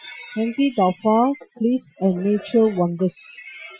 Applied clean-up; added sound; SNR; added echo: classical method Wiener filter.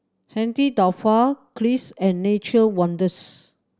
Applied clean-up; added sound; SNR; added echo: none; none; none; none.